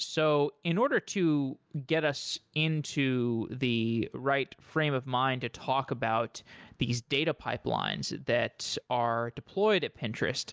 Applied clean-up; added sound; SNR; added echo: none; none; none; none.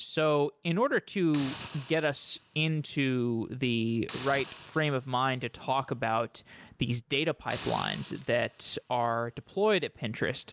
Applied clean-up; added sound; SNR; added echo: none; Hiss; 15 dB; none.